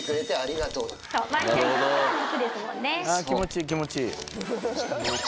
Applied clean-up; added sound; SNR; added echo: none; Domestic sounds, home sounds; 15 dB; none.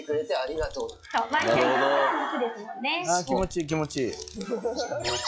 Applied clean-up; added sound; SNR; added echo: classical method log-MMSE.